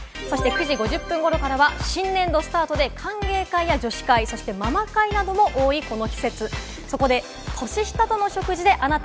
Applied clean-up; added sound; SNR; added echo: none; none; none; none.